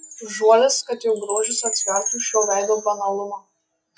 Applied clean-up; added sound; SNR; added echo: classical method log-MMSE.